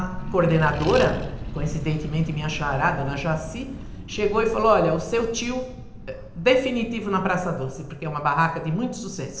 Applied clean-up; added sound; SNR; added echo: none; Accelerating, revving, vroom; 10 dB; reverberation time 0.8 s.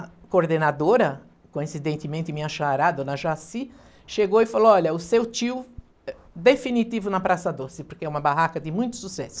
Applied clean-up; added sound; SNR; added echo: none; none; none; none.